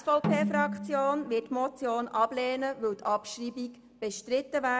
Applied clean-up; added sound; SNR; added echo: none; Snare drum; 6 dB; none.